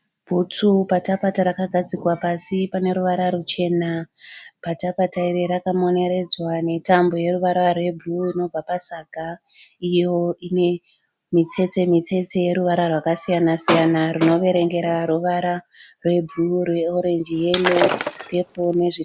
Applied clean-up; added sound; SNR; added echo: none; Shatter; 3 dB; none.